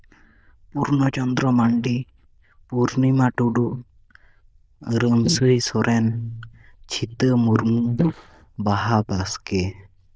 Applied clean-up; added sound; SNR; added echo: neural diffusion model UNIVERSE++.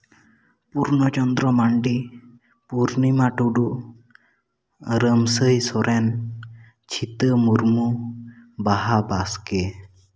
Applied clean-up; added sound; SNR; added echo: none; none; none; none.